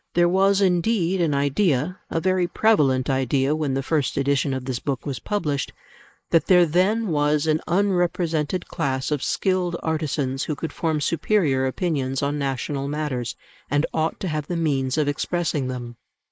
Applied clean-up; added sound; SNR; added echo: neural mask model Resemble Enhance denoiser.